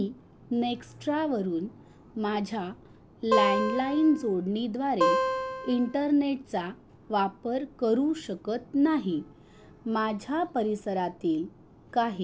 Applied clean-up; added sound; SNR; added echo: none; Acoustic guitar; 0 dB; none.